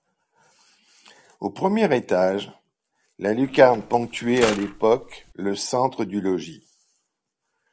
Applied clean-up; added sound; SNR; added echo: none; Mechanisms; 11 dB; none.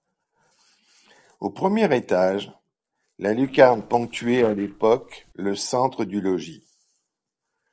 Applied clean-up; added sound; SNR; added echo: neural separator model SepFormer DNS4.